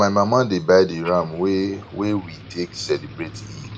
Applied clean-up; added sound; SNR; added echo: none; Motor vehicle (road); 19 dB; none.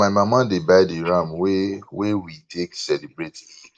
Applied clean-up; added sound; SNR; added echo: neural mask model Resemble Enhance denoiser.